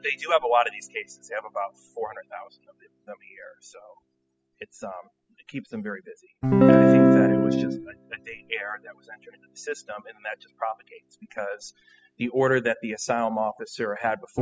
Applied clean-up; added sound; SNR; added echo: classical method spectral subtraction.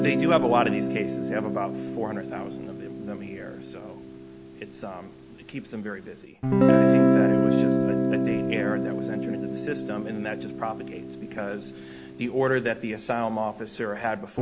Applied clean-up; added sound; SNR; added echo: none; Guitar; -4 dB; none.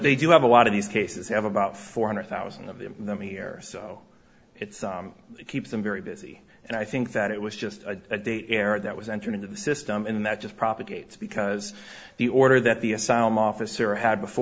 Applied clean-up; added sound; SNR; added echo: none; none; none; none.